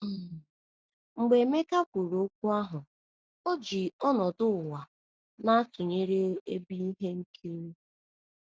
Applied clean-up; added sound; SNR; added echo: none; none; none; none.